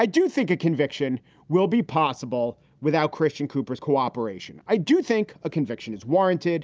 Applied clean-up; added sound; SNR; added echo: none; none; none; none.